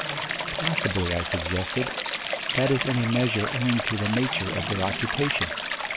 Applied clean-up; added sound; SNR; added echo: none; Stream; 2 dB; none.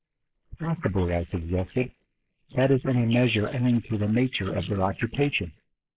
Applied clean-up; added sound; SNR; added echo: neural mask model Resemble Enhance denoiser.